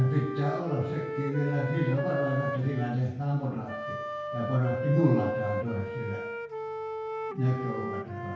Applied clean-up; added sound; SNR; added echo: none; Wind instrument, woodwind instrument; 5 dB; reverberation time 0.6 s.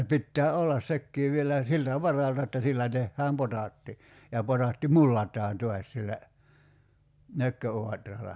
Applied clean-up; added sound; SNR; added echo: none; none; none; none.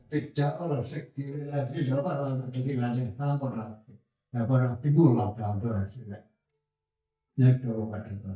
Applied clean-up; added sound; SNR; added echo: neural mask model DeepFilterNet 3.